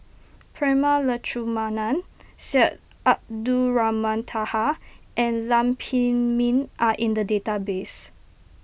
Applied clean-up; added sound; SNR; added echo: none; none; none; none.